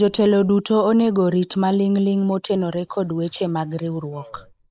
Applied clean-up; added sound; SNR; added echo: neural mask model Resemble Enhance denoiser.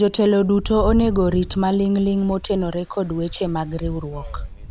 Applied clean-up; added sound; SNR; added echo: none; Rain; 10 dB; none.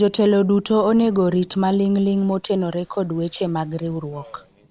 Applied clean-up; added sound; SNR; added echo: neural separator model SepFormer DNS4.